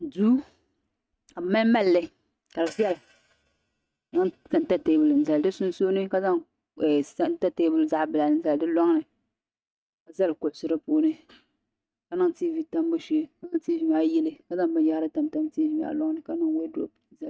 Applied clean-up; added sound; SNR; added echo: neural mask model RNNoise.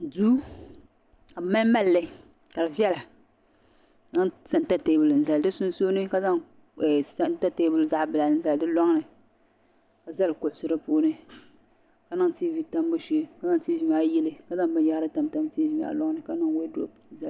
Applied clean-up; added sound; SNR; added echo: none; none; none; none.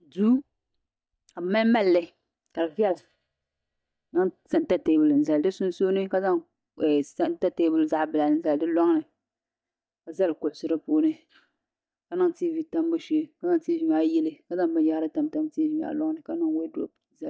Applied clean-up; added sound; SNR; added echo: neural mask model DeepFilterNet 3.